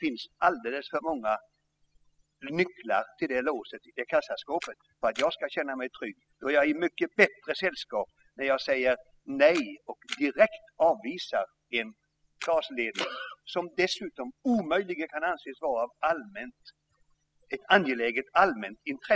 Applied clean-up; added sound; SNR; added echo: classical method spectral subtraction.